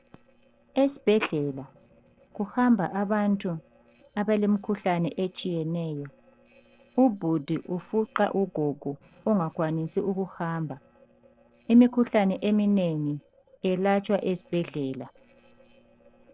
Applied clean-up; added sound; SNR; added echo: neural separator model SepFormer DNS4.